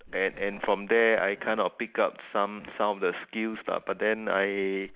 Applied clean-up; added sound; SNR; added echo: neural mask model Resemble Enhance denoiser.